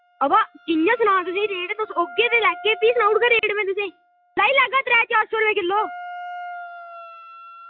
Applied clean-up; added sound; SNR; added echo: classical method log-MMSE.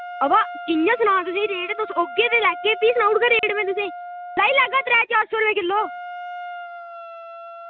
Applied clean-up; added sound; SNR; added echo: none; Wind instrument, woodwind instrument; 13 dB; none.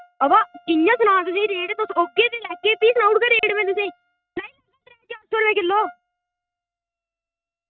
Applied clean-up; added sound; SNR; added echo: neural mask model RNNoise.